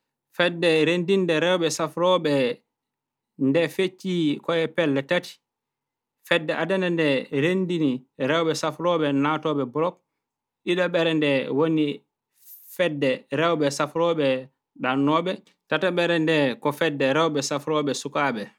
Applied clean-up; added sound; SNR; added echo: none; none; none; none.